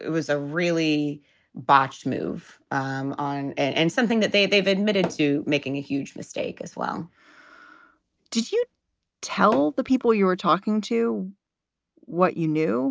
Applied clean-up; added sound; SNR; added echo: none; Tap / Hammer; 12 dB; none.